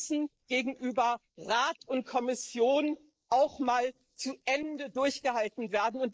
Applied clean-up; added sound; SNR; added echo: neural mask model Resemble Enhance denoiser.